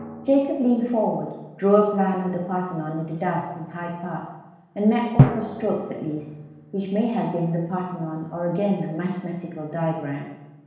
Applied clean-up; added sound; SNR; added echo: none; Drum; 6 dB; reverberation time 1.1 s.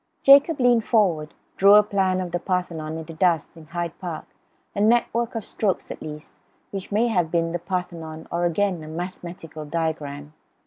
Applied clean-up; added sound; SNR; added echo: none; none; none; none.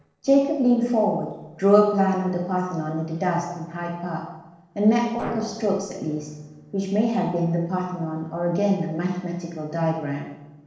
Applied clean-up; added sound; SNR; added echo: neural separator model SepFormer DNS4.